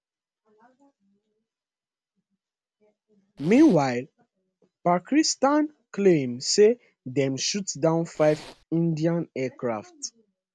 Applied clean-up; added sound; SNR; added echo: none; Zipper (clothing); 19 dB; none.